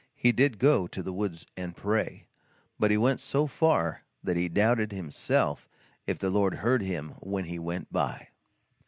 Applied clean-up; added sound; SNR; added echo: none; none; none; none.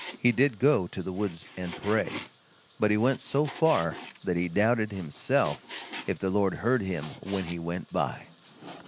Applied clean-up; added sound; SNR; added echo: none; Frying (food); 16 dB; none.